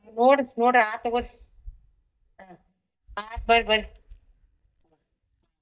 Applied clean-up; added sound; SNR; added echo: neural mask model DeepFilterNet 3.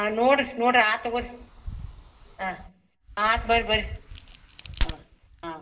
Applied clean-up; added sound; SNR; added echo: none; Crack; 9 dB; reverberation time 0.2 s.